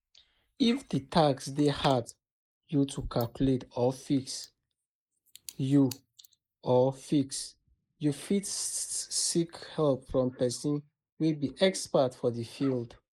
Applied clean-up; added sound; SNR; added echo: neural mask model Resemble Enhance denoiser.